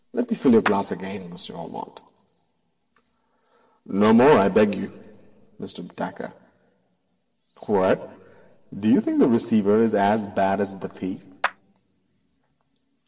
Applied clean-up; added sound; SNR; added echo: none; Clapping; 11 dB; reverberation time 1.4 s.